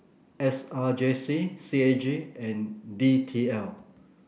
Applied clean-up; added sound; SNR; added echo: none; none; none; none.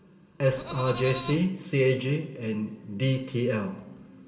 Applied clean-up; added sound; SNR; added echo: none; Livestock, farm animals, working animals; 11 dB; reverberation time 2.4 s.